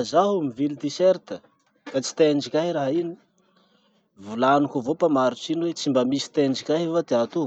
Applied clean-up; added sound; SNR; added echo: none; none; none; none.